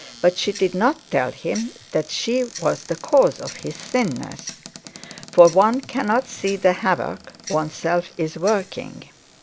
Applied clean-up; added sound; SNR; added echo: none; Tick-tock + Cupboard open or close; 19 dB; none.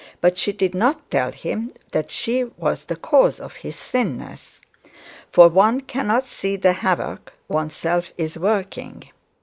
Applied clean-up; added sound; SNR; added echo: none; none; none; none.